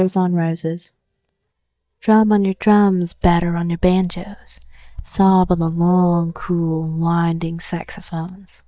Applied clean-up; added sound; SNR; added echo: neural mask model DeepFilterNet 3.